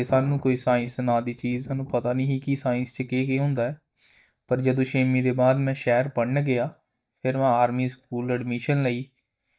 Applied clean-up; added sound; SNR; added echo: neural mask model DeepFilterNet 3.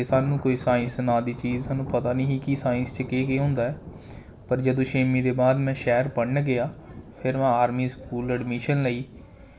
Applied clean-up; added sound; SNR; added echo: none; Thunder; 16 dB; none.